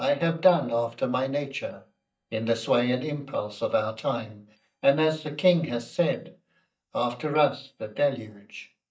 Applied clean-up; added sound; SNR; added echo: neural mask model DeepFilterNet 3.